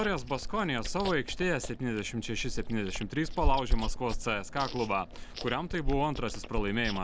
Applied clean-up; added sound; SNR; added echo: none; Chewing, mastication; 1 dB; none.